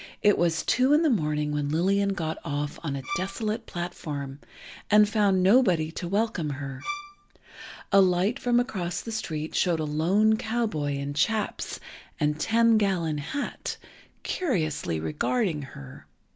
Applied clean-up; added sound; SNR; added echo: none; Bowed string instrument; 11 dB; none.